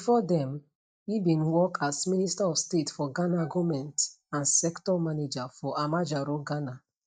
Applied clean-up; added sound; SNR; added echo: neural mask model DeepFilterNet 3.